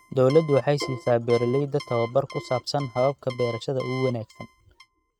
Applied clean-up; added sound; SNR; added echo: neural mask model RNNoise.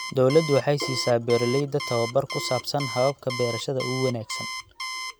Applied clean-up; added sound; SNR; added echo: none; Alarm; 9 dB; none.